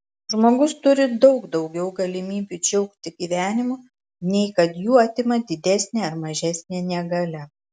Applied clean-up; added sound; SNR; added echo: none; none; none; none.